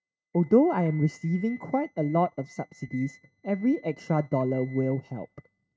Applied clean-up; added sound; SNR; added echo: neural mask model RNNoise.